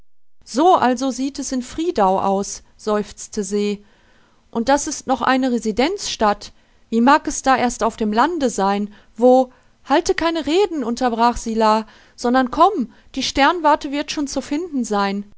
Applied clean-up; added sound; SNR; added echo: none; none; none; none.